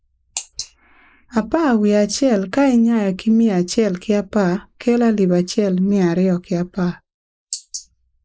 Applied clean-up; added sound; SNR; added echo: neural mask model Resemble Enhance denoiser.